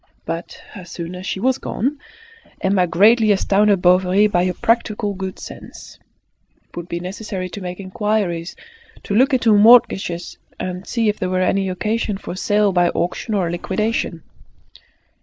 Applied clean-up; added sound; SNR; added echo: neural mask model Resemble Enhance denoiser.